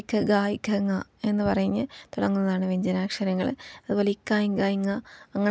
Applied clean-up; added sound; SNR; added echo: none; none; none; none.